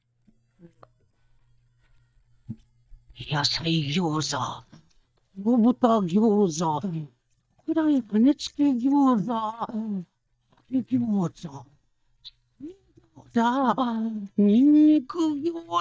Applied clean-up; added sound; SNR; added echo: neural mask model DeepFilterNet 3.